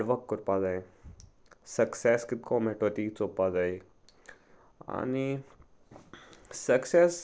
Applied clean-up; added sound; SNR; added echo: none; none; none; none.